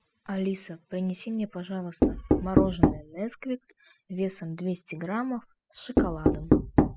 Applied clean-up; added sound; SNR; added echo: classical method spectral subtraction.